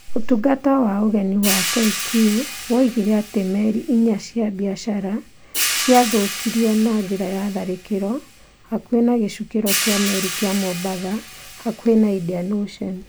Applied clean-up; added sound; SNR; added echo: none; Hi-hat; 9 dB; none.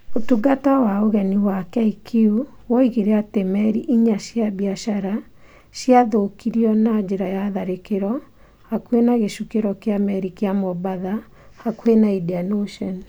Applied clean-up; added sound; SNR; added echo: none; none; none; none.